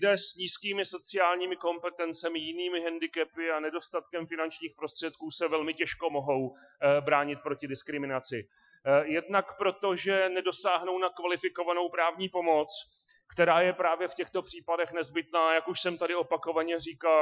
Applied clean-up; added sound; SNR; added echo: classical method Wiener filter.